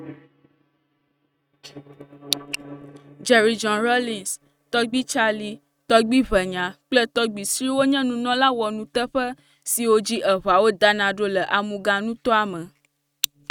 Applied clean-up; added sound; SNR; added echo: neural mask model RNNoise.